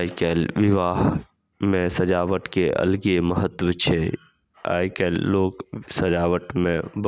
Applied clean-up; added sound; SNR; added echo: none; none; none; none.